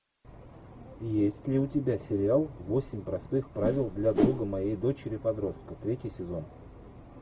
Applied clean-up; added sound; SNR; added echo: none; Whoosh, swoosh, swish; 1 dB; none.